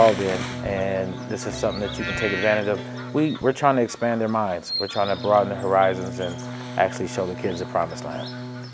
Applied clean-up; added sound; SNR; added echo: none; Bird vocalization, bird call, bird song + Bowed string instrument; 9 dB; none.